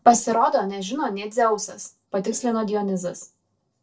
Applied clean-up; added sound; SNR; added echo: neural separator model SepFormer DNS4.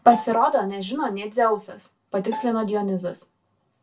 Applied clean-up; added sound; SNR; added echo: none; Bowed string instrument; 16 dB; reverberation time 0.2 s.